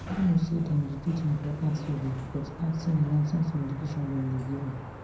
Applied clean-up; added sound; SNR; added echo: none; Sliding door; 11 dB; reverberation time 0.5 s.